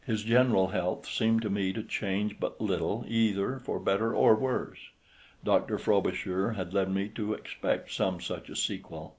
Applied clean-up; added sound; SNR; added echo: none; none; none; none.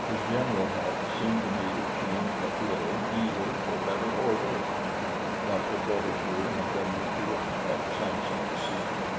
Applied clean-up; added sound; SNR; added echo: none; Wind; -3 dB; reverberation time 1.1 s.